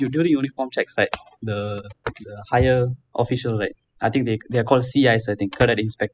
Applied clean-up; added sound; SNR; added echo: classical method spectral subtraction.